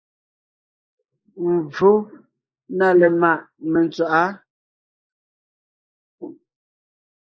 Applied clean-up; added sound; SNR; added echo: neural mask model Resemble Enhance denoiser.